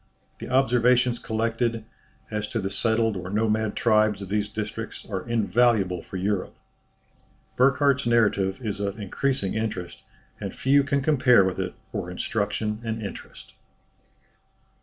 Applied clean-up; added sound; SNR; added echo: none; none; none; none.